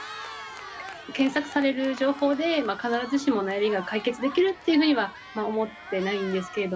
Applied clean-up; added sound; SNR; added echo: none; Cheering; 15 dB; none.